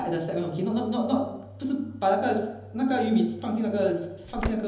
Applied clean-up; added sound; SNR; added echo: none; Slam / Engine; 15 dB; reverberation time 0.9 s.